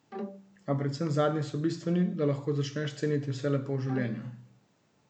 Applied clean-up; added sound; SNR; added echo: none; Bowed string instrument; 12 dB; none.